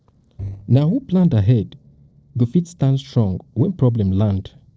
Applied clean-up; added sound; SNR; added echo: neural separator model SepFormer DNS4.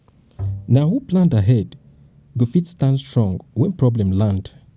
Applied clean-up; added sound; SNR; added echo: none; Bowed string instrument; 12 dB; none.